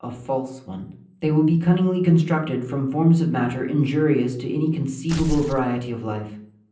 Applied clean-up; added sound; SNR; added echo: none; Tearing; 8 dB; reverberation time 0.6 s.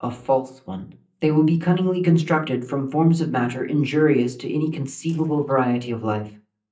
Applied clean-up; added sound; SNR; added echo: neural mask model DeepFilterNet 3.